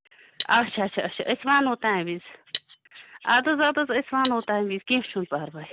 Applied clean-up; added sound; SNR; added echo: none; Cutlery, silverware; 6 dB; none.